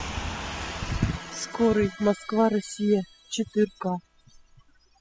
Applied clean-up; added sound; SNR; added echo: classical method spectral subtraction.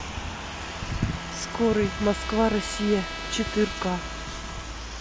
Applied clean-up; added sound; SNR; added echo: none; Trumpet; 12 dB; none.